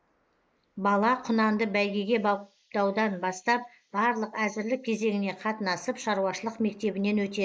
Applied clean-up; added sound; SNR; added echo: neural mask model Resemble Enhance denoiser.